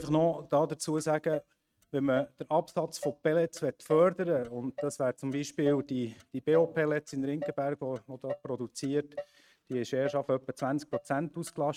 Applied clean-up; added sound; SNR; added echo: neural mask model RNNoise.